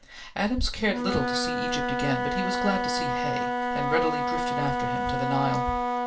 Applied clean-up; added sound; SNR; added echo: none; Wind instrument, woodwind instrument; -2 dB; reverberation time 0.2 s.